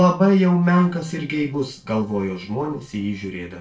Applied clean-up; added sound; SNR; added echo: neural separator model SepFormer DNS4.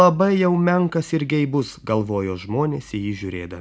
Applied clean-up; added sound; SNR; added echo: none; none; none; none.